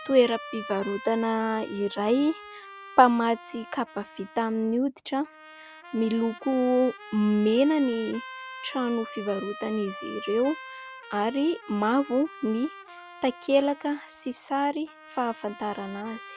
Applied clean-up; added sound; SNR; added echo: none; Trumpet; 17 dB; none.